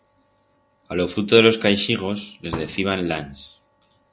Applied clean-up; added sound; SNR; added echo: none; Fireworks; 15 dB; none.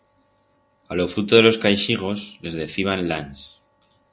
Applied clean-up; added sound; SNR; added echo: none; none; none; none.